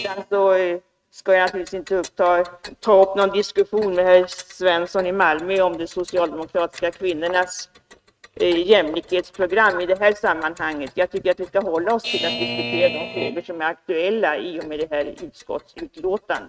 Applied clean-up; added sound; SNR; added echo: neural mask model RNNoise.